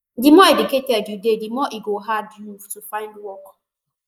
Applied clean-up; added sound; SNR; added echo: neural mask model Resemble Enhance denoiser.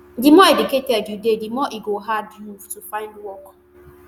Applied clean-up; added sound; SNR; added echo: none; none; none; none.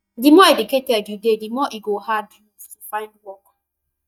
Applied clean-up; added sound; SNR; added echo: neural mask model DeepFilterNet 3.